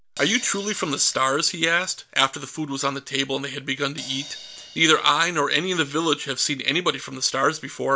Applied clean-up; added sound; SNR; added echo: none; Crash cymbal; 20 dB; none.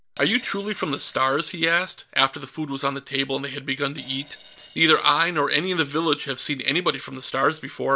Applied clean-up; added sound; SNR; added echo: neural separator model SepFormer DNS4.